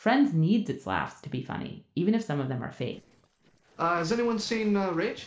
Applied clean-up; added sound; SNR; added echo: neural separator model SepFormer DNS4.